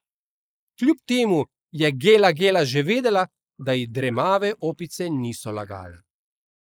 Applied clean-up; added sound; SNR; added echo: neural mask model Resemble Enhance denoiser.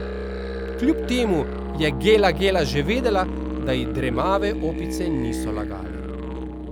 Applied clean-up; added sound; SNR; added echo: none; Musical instrument; 3 dB; none.